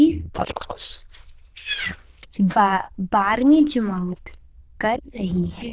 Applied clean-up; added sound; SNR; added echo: neural diffusion model UNIVERSE++.